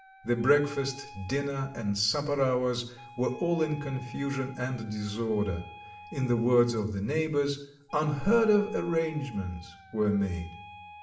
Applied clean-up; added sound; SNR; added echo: none; Wind instrument, woodwind instrument; 20 dB; reverberation time 0.6 s.